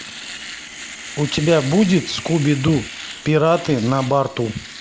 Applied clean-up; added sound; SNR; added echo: none; Domestic sounds, home sounds; 14 dB; none.